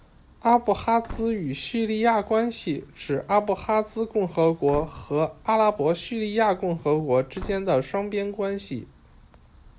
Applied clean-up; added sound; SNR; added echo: none; Slam / Wood; 18 dB; none.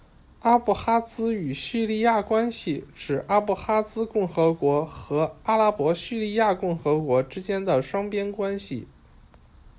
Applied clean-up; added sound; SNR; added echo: none; none; none; none.